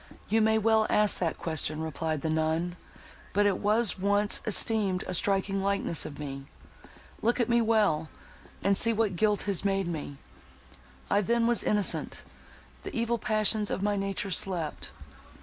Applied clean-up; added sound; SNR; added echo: none; none; none; none.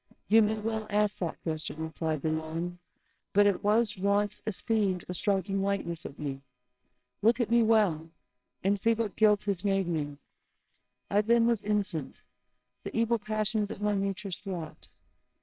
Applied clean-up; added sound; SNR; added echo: neural separator model SepFormer WHAMR!.